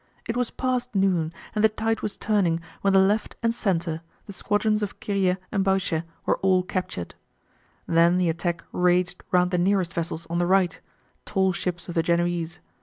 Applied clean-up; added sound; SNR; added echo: none; none; none; none.